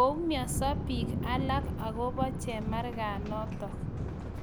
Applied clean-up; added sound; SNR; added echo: none; Thunder; 1 dB; none.